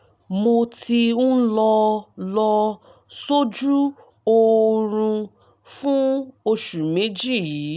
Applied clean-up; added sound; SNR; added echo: none; none; none; none.